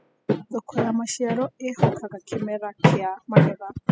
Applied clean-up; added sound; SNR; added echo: classical method spectral subtraction.